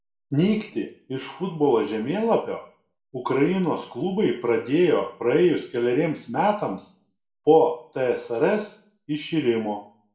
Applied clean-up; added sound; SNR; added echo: none; none; none; reverberation time 0.4 s.